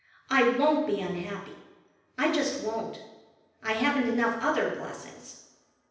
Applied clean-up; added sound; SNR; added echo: none; none; none; reverberation time 0.9 s.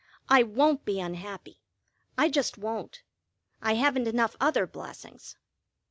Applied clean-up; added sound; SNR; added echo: none; none; none; none.